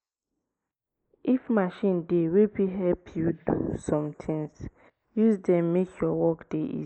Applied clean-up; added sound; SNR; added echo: neural mask model Resemble Enhance denoiser.